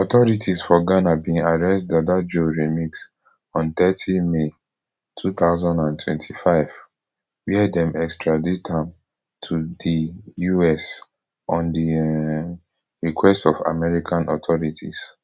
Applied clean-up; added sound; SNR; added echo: none; none; none; none.